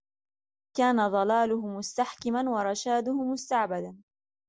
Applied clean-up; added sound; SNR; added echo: none; none; none; none.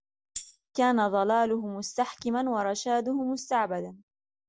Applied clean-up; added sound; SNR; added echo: none; Tambourine; 13 dB; none.